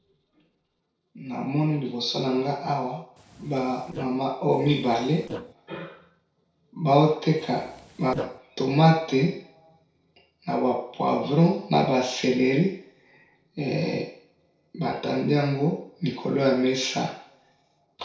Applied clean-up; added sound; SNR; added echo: neural separator model SepFormer DNS4.